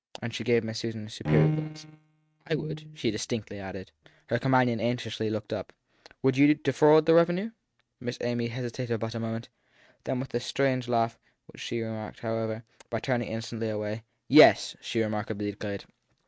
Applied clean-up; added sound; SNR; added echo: neural mask model RNNoise.